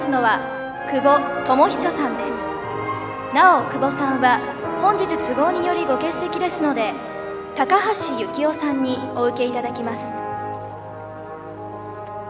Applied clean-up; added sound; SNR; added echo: none; Electric guitar; 9 dB; none.